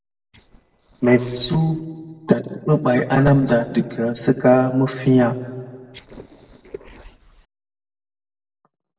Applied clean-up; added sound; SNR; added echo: neural separator model SepFormer DNS4.